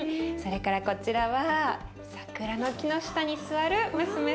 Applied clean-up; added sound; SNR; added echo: none; none; none; none.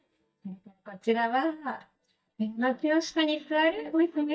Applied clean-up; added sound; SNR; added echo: neural mask model DeepFilterNet 3.